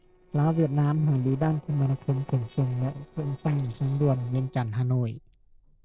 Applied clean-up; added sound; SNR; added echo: neural separator model SepFormer DNS4.